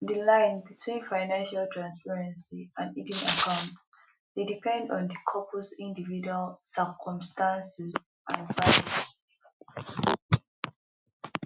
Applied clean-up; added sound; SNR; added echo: classical method Wiener filter.